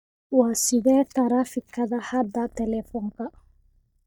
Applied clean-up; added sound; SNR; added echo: neural mask model DeepFilterNet 3.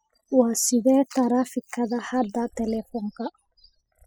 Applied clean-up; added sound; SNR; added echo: classical method spectral subtraction.